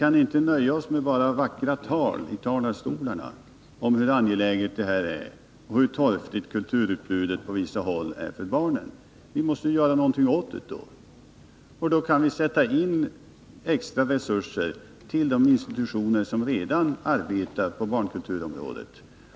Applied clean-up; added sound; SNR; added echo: none; none; none; none.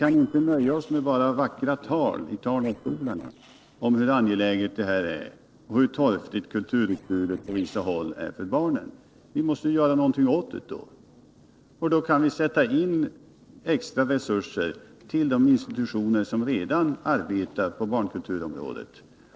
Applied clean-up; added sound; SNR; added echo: neural separator model SepFormer DNS4.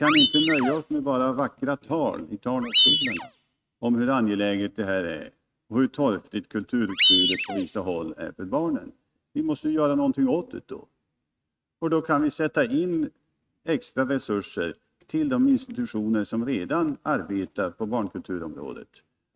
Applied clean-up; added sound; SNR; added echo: neural mask model RNNoise.